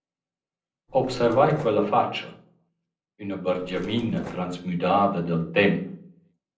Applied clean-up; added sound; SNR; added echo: neural separator model SepFormer DNS4.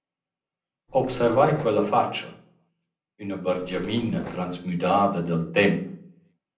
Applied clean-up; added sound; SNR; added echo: none; Mechanisms; 17 dB; reverberation time 0.6 s.